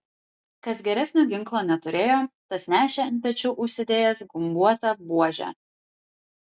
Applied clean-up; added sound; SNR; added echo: none; none; none; none.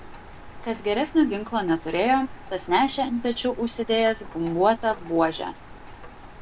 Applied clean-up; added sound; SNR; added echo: none; Rain; 16 dB; none.